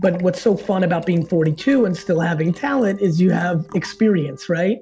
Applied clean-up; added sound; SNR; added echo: neural separator model SepFormer DNS4.